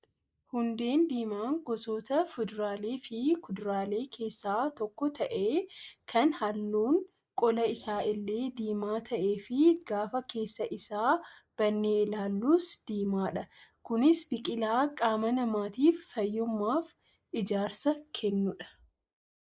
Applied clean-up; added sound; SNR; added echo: neural mask model Resemble Enhance denoiser.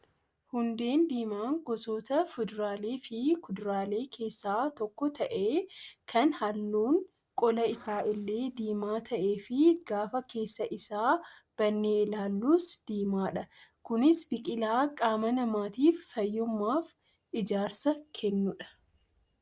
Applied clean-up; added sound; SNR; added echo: neural separator model SepFormer DNS4.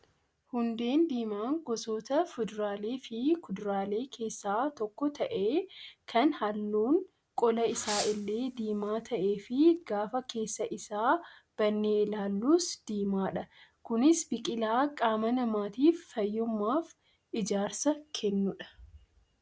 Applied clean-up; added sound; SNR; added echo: none; Fireworks; 14 dB; none.